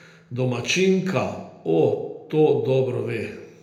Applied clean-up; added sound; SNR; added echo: none; none; none; reverberation time 0.8 s.